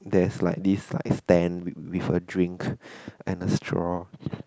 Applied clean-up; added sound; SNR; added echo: none; none; none; none.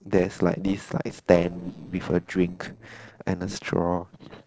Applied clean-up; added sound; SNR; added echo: neural separator model SepFormer DNS4.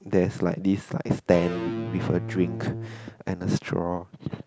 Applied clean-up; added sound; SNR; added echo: none; Electric guitar / Bass guitar; 7 dB; none.